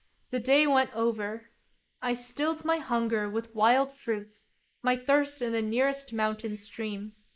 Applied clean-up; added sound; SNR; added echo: neural mask model Resemble Enhance denoiser.